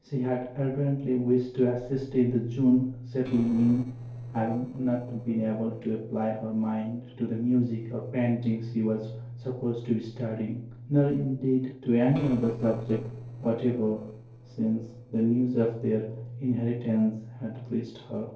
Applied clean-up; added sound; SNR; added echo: neural separator model SepFormer DNS4.